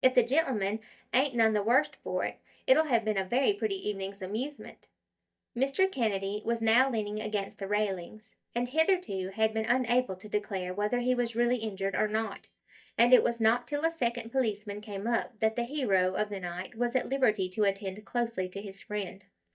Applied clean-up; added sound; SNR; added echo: neural mask model DeepFilterNet 3.